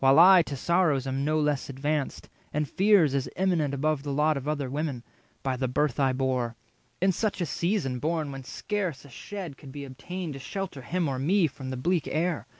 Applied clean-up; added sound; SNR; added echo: none; none; none; none.